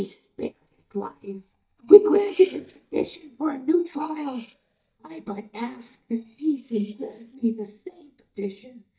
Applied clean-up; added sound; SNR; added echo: neural mask model DeepFilterNet 3.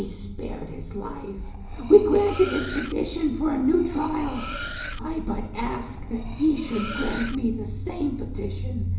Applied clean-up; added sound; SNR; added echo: none; Cutlery, silverware; 14 dB; reverberation time 1.0 s.